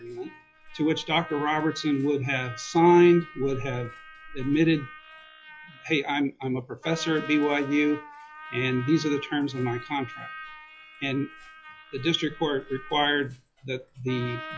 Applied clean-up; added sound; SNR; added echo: classical method log-MMSE.